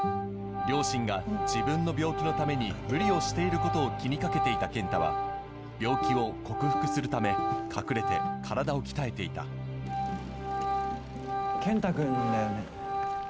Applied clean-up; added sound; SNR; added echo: none; Organ; 2 dB; none.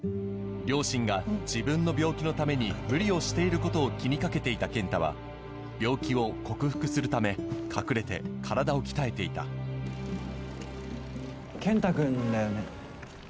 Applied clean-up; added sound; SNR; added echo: none; none; none; none.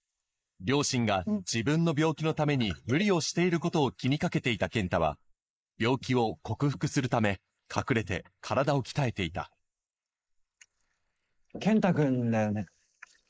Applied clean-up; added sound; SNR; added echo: neural mask model Resemble Enhance denoiser.